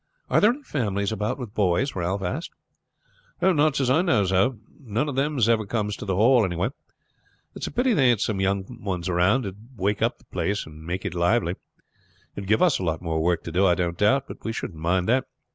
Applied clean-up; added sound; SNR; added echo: none; none; none; none.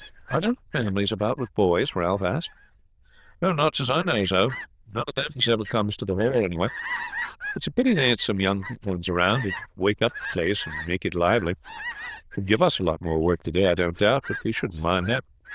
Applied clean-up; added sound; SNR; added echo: neural diffusion model UNIVERSE++.